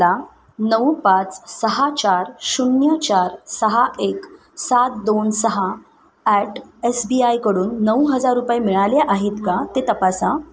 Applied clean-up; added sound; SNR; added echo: none; none; none; none.